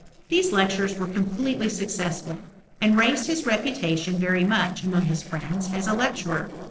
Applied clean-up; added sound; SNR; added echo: neural separator model SepFormer DNS4.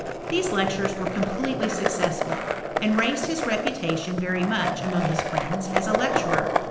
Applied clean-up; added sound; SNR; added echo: none; Skateboard; 0 dB; reverberation time 0.9 s.